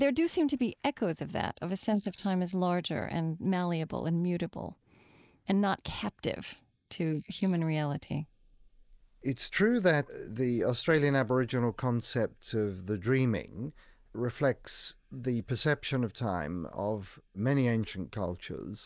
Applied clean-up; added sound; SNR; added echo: neural mask model Resemble Enhance denoiser.